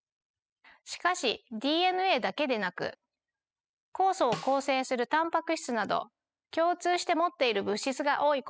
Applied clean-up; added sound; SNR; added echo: classical method spectral subtraction.